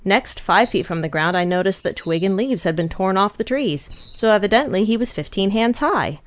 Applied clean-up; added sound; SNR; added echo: neural mask model Resemble Enhance denoiser.